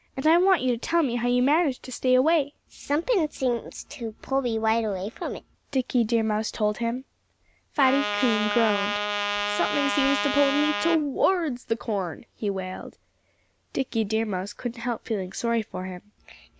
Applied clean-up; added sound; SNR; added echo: none; Trumpet; 2 dB; none.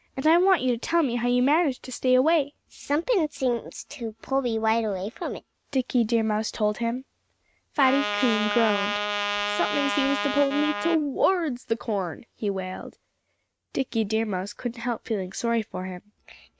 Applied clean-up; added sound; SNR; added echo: neural mask model RNNoise.